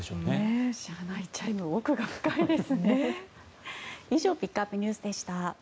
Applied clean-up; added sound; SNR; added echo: none; none; none; none.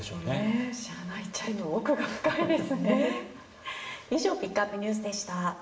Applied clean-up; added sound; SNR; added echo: none; none; none; reverberation time 0.8 s.